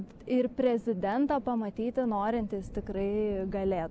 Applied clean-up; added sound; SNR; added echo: none; none; none; none.